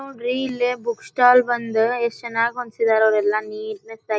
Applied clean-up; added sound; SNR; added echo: none; none; none; none.